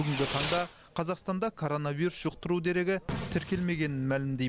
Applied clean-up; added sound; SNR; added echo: none; Fireworks; 10 dB; none.